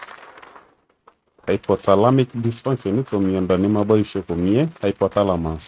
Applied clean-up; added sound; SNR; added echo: neural mask model RNNoise.